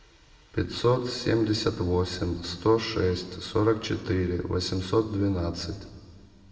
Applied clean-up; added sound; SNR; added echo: none; none; none; reverberation time 1.5 s.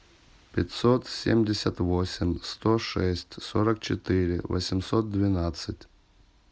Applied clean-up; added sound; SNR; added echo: none; none; none; none.